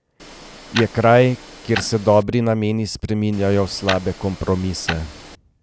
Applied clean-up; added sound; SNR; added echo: none; Tick-tock; 12 dB; none.